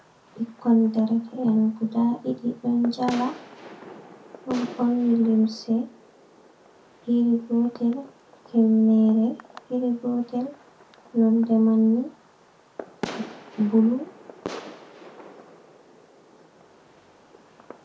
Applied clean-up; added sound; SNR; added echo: none; Fireworks; 18 dB; reverberation time 0.3 s.